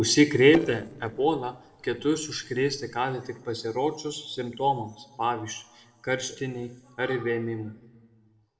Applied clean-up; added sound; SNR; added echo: neural separator model SepFormer DNS4.